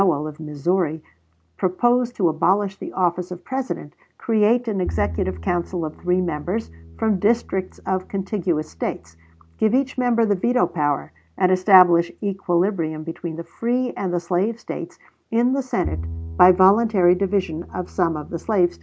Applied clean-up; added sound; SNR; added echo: none; Bowed string instrument; 17 dB; none.